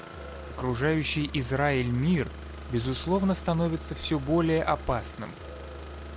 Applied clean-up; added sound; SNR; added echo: none; Musical instrument + Engine starting; 11 dB; none.